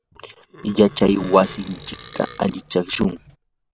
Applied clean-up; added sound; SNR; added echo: none; Burping, eructation + Sliding door; 19 dB; none.